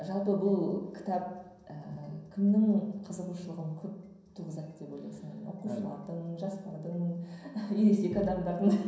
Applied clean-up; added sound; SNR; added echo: none; none; none; reverberation time 0.7 s.